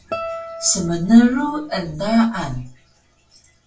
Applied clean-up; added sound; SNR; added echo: none; Guitar; 16 dB; reverberation time 0.3 s.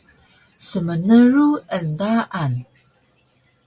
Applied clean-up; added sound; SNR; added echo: none; none; none; none.